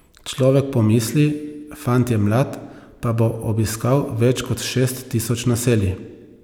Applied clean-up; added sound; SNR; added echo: none; none; none; none.